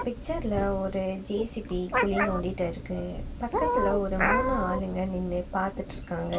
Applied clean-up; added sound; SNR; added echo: none; Meow; 1 dB; reverberation time 0.2 s.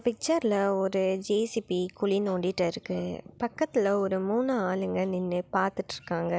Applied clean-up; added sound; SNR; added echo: none; none; none; none.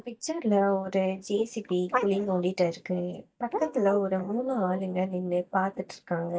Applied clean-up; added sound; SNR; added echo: neural mask model DeepFilterNet 3.